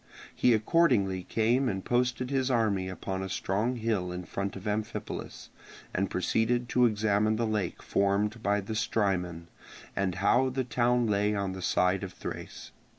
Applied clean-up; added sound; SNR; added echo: none; none; none; none.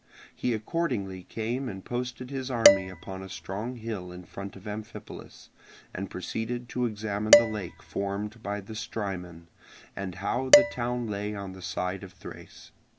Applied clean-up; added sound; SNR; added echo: none; Dishes, pots, and pans; -3 dB; none.